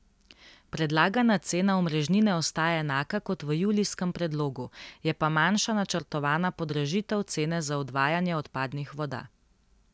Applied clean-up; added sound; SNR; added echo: none; none; none; none.